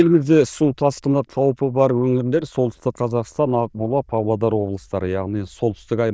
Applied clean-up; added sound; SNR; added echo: neural diffusion model UNIVERSE++.